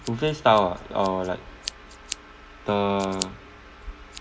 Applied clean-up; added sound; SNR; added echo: none; Scissors; 15 dB; reverberation time 1.1 s.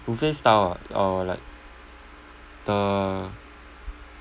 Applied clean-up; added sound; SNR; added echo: none; none; none; none.